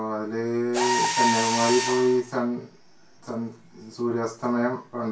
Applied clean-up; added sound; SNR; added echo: none; Mechanisms; 3 dB; reverberation time 0.2 s.